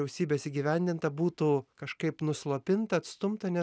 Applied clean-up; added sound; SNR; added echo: none; none; none; none.